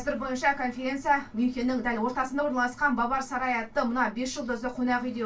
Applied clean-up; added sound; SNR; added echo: none; none; none; reverberation time 0.2 s.